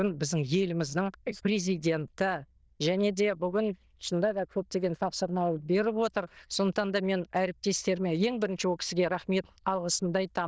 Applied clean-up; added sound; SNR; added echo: neural diffusion model UNIVERSE++.